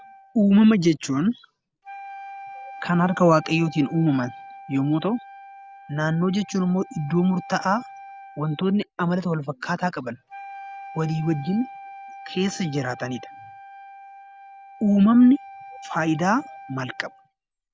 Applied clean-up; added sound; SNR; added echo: none; Wind instrument, woodwind instrument; 18 dB; none.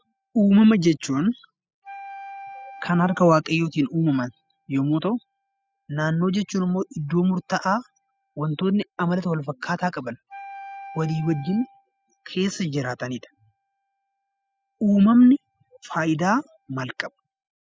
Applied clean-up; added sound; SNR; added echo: classical method spectral subtraction.